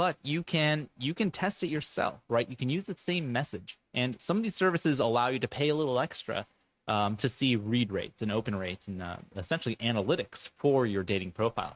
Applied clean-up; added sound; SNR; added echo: neural mask model RNNoise.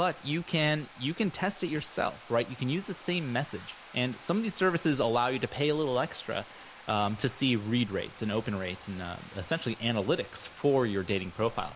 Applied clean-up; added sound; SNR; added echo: none; Bathtub (filling or washing); 19 dB; none.